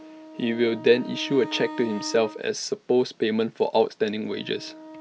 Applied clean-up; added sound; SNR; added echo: none; Wind instrument, woodwind instrument; 15 dB; none.